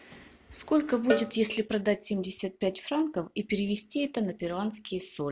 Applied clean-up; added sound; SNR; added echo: none; Cowbell; 7 dB; none.